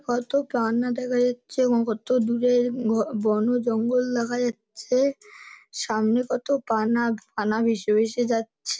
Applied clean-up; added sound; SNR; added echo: none; none; none; none.